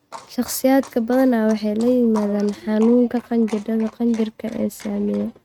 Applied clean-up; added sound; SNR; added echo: neural mask model RNNoise.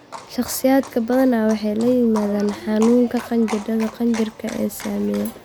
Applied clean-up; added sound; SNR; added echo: none; Livestock, farm animals, working animals; 17 dB; none.